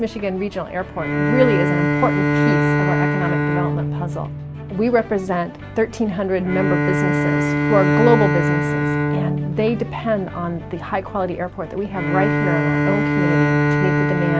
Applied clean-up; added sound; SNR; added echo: none; Bowed string instrument; -2 dB; none.